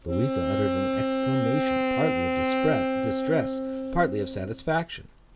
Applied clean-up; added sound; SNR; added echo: none; Wind instrument, woodwind instrument; -2 dB; none.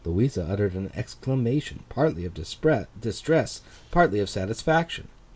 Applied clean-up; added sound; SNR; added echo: none; none; none; none.